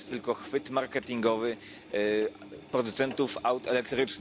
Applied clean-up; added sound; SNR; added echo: none; Engine; 17 dB; none.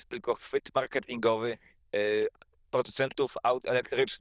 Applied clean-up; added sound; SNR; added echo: neural diffusion model UNIVERSE++.